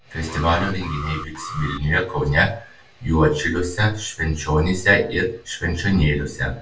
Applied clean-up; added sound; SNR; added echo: none; Alarm; 12 dB; reverberation time 0.3 s.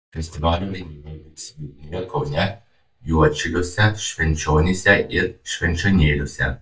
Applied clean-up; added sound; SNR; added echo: neural mask model DeepFilterNet 3.